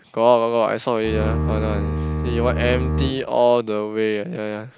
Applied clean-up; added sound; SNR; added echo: none; Bowed string instrument; 1 dB; none.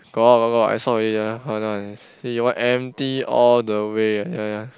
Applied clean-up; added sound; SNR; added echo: none; none; none; none.